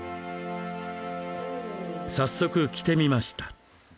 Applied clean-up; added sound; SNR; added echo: none; none; none; none.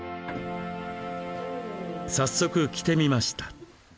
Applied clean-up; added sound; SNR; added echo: none; Printer; 19 dB; none.